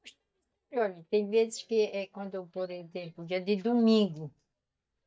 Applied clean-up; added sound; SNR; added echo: neural mask model DeepFilterNet 3.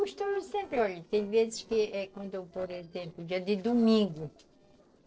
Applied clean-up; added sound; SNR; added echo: neural separator model SepFormer DNS4.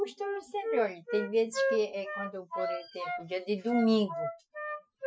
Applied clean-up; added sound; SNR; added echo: classical method Wiener filter.